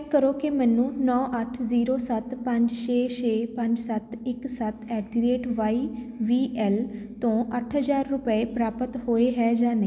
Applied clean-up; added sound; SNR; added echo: none; none; none; none.